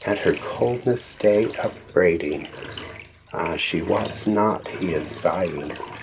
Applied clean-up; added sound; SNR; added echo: none; Bathtub (filling or washing); 14 dB; none.